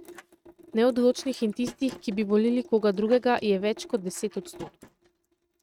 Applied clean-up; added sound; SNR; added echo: neural mask model RNNoise.